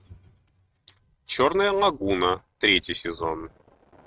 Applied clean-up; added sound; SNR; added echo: neural mask model RNNoise.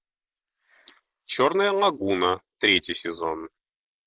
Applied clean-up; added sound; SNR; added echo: neural mask model Resemble Enhance denoiser.